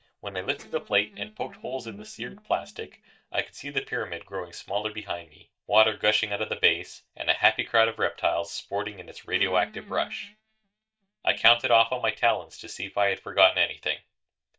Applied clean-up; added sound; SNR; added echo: neural mask model DeepFilterNet 3.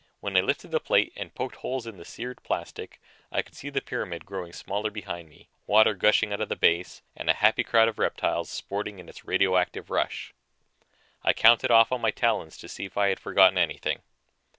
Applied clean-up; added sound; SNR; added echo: none; none; none; none.